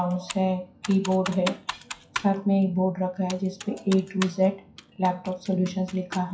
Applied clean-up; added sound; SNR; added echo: classical method WPE with log-MMSE.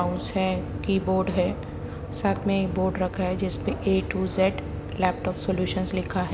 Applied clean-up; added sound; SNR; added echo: none; none; none; none.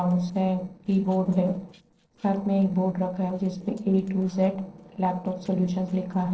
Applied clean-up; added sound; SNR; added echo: neural separator model SepFormer DNS4.